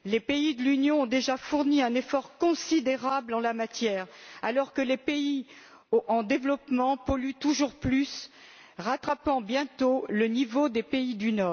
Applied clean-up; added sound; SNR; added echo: none; none; none; none.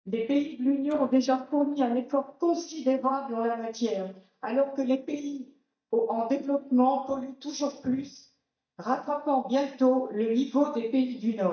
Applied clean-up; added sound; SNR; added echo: neural mask model DeepFilterNet 3.